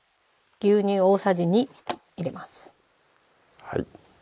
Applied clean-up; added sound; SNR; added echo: neural mask model Resemble Enhance denoiser.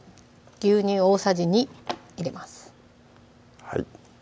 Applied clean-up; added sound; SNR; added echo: none; none; none; none.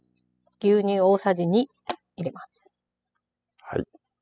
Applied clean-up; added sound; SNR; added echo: classical method spectral subtraction.